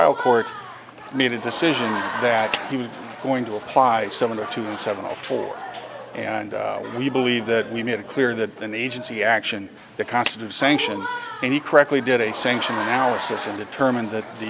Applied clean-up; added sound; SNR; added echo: none; Applause / Crowd + Clapping; 9 dB; none.